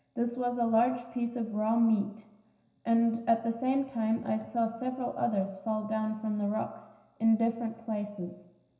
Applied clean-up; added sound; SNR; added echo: none; none; none; reverberation time 0.9 s.